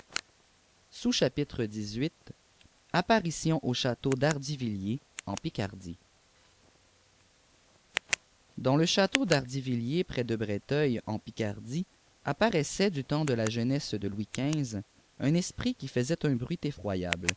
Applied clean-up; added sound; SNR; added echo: none; Tick; 13 dB; none.